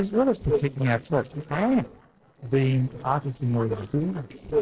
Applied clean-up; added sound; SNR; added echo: neural separator model SepFormer DNS4.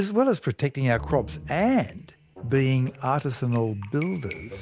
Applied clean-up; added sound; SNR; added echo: none; none; none; none.